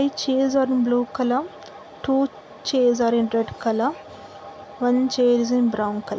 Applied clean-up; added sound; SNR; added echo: none; none; none; none.